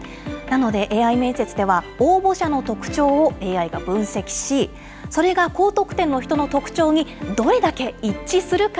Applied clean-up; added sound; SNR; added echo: none; none; none; none.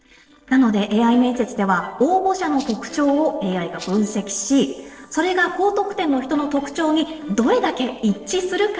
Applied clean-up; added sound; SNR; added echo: neural separator model SepFormer DNS4.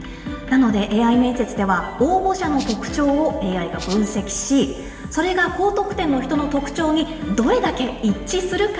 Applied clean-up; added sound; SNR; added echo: none; Rattle (instrument); 17 dB; reverberation time 3.0 s.